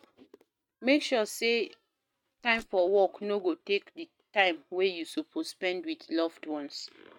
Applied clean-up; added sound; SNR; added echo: neural mask model RNNoise.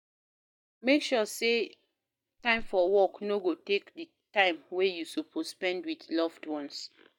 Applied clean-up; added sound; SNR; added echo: neural mask model DeepFilterNet 3.